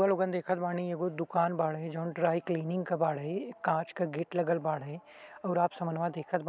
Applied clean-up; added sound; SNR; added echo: none; none; none; none.